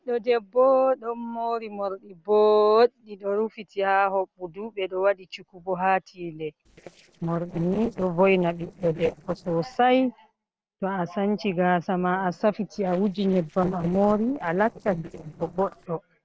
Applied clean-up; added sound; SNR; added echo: neural separator model SepFormer DNS4.